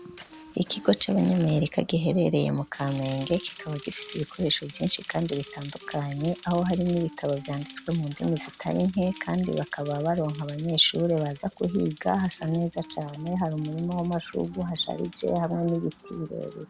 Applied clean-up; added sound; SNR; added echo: none; Wind instrument, woodwind instrument + Bicycle; 18 dB; none.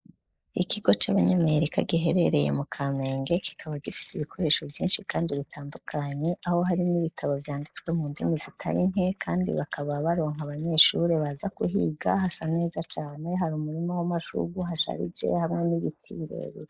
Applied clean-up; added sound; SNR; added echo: neural mask model Resemble Enhance denoiser.